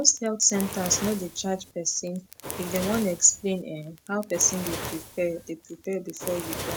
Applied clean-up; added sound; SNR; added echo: none; Fire; 10 dB; none.